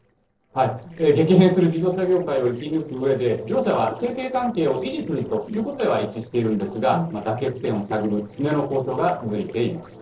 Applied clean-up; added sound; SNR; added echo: neural separator model SepFormer DNS4.